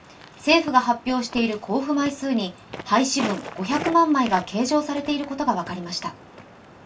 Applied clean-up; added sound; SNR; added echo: none; Walk, footsteps; 15 dB; reverberation time 0.2 s.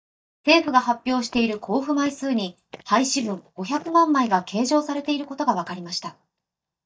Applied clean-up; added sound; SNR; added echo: neural mask model DeepFilterNet 3.